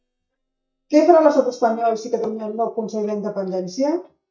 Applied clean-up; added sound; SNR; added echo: neural mask model DeepFilterNet 3.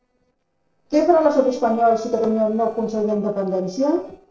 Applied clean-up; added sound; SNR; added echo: neural separator model SepFormer DNS4.